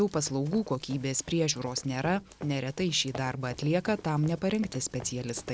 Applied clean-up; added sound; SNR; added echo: none; Run; 18 dB; none.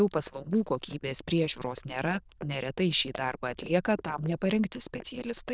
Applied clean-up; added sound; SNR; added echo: neural diffusion model UNIVERSE++.